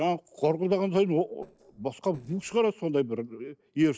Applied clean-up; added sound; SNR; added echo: neural separator model SepFormer DNS4.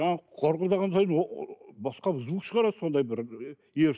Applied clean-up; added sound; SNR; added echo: none; none; none; none.